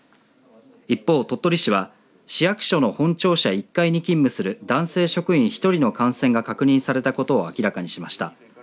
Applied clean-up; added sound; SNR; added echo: none; none; none; none.